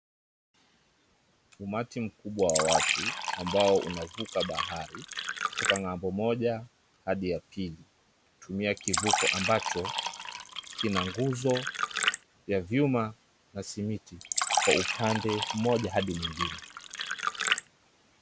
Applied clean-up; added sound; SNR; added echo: none; Fill (with liquid); 0 dB; none.